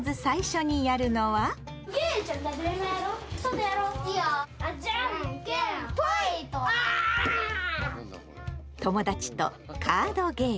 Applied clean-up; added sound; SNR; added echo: none; none; none; none.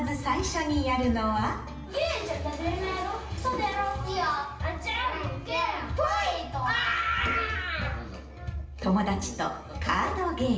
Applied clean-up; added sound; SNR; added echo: none; none; none; reverberation time 0.9 s.